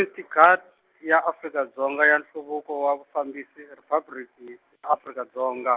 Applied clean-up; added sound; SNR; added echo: none; none; none; none.